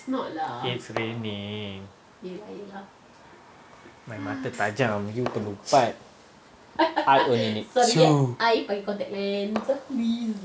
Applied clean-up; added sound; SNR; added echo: none; Fireworks; 19 dB; none.